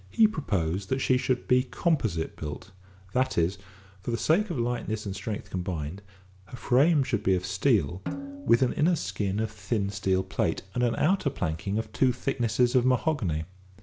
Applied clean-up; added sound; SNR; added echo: none; Snare drum; 14 dB; none.